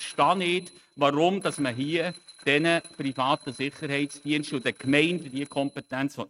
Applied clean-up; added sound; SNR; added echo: neural mask model RNNoise.